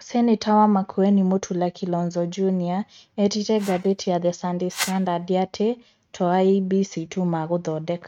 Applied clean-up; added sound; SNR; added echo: neural mask model RNNoise.